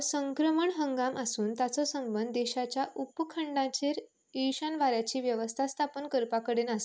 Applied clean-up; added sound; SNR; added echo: none; none; none; none.